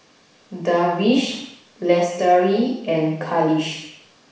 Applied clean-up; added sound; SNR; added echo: none; none; none; reverberation time 0.7 s.